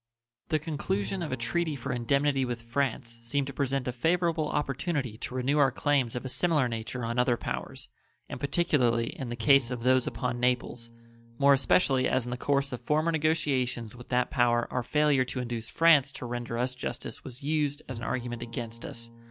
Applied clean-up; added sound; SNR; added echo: none; Bowed string instrument; 20 dB; none.